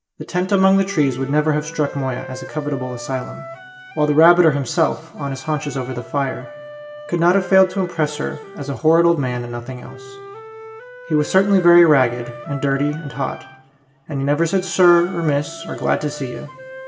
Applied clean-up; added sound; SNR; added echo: none; Wind instrument, woodwind instrument; 17 dB; reverberation time 2.4 s.